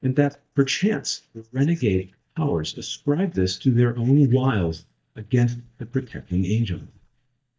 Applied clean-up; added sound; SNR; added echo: neural mask model DeepFilterNet 3.